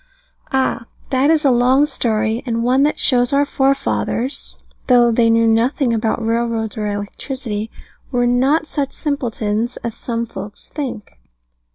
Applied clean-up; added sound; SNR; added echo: none; none; none; none.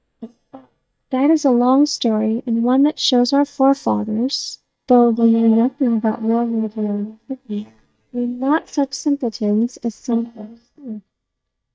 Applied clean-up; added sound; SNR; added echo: neural mask model DeepFilterNet 3.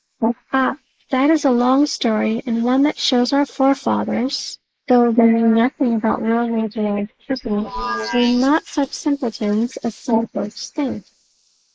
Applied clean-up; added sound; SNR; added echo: neural mask model Resemble Enhance denoiser.